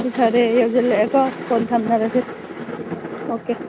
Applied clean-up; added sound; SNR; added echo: none; Thunder; 9 dB; none.